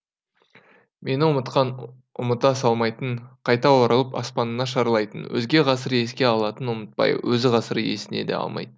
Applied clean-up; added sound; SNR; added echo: none; none; none; none.